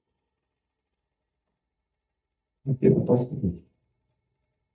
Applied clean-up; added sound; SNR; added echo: neural mask model DeepFilterNet 3.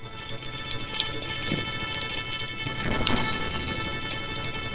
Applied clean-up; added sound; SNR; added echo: neural separator model SepFormer WHAMR!.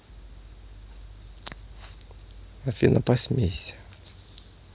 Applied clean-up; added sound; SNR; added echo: none; none; none; none.